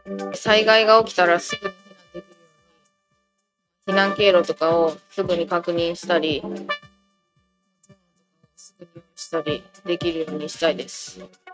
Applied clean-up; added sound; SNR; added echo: neural mask model RNNoise.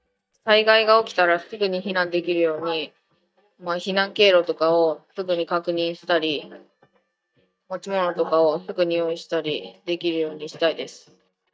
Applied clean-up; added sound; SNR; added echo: neural mask model DeepFilterNet 3.